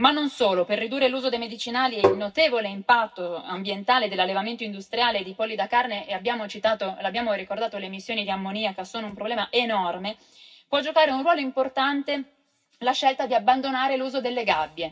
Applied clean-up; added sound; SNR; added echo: none; Tap; -3 dB; reverberation time 0.4 s.